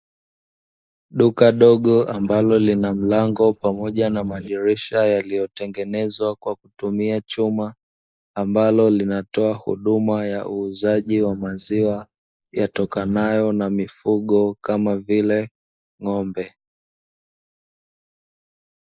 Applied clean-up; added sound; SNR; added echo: neural mask model Resemble Enhance denoiser.